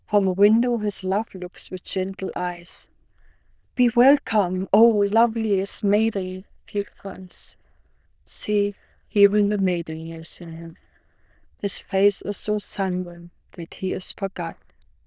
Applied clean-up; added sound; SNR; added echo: neural diffusion model UNIVERSE++.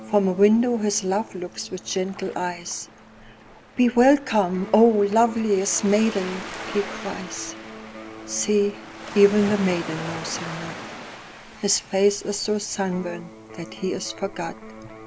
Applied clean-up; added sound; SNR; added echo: none; Waves, surf + Electric guitar; 14 dB; none.